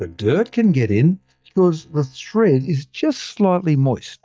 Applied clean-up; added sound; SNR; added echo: neural mask model DeepFilterNet 3.